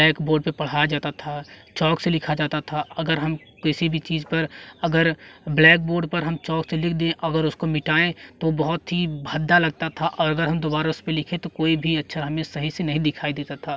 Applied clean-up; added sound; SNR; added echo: none; none; none; none.